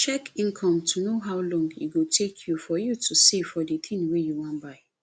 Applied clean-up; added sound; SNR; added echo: none; none; none; none.